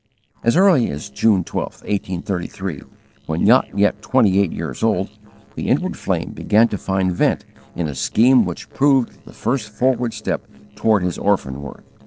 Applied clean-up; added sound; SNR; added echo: neural separator model SepFormer DNS4.